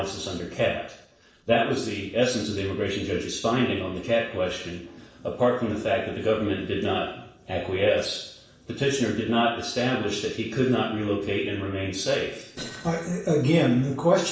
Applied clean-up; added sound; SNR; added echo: neural separator model SepFormer DNS4.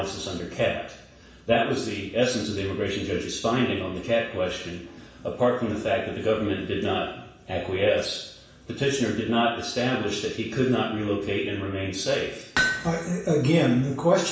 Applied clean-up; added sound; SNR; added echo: none; Hammer; 5 dB; reverberation time 0.7 s.